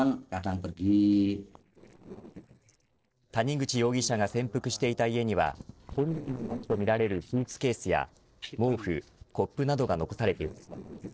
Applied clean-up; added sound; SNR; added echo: neural separator model SepFormer DNS4.